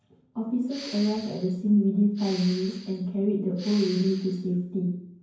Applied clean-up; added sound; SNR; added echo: none; Respiratory sounds; 17 dB; reverberation time 0.9 s.